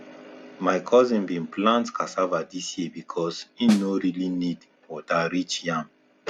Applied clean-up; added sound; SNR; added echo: none; Snare drum; 4 dB; none.